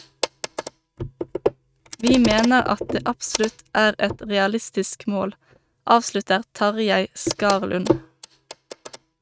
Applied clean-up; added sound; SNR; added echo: neural mask model RNNoise.